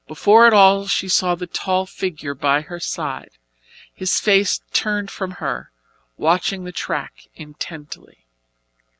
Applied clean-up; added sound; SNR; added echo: none; none; none; none.